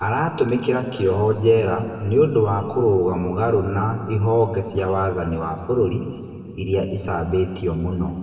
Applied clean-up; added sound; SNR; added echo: none; none; none; reverberation time 2.1 s.